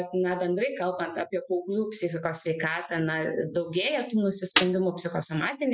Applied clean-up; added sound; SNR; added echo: classical method Wiener filter.